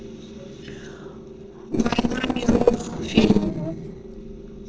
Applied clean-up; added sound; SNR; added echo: neural separator model SepFormer DNS4.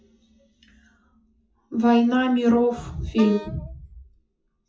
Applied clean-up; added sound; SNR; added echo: classical method WPE with log-MMSE.